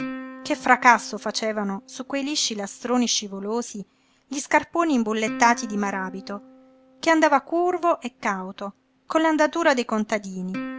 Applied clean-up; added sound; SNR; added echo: none; Plucked string instrument; 17 dB; none.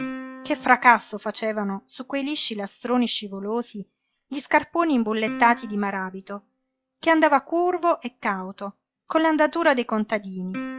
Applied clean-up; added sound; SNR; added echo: classical method log-MMSE.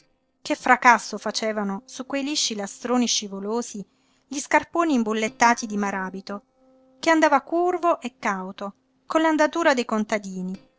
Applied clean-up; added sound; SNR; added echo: neural separator model SepFormer DNS4.